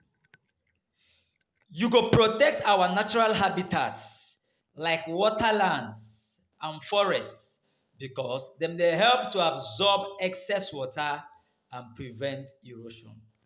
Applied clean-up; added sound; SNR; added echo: none; none; none; none.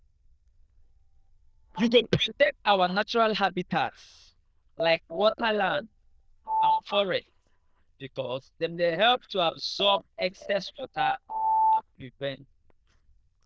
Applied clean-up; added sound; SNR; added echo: neural diffusion model UNIVERSE++.